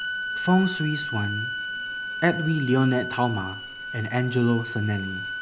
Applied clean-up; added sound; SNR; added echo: none; Bowed string instrument; 7 dB; none.